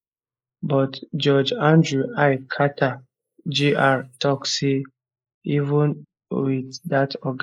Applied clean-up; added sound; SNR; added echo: neural mask model Resemble Enhance denoiser.